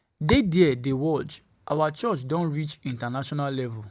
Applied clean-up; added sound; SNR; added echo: none; none; none; none.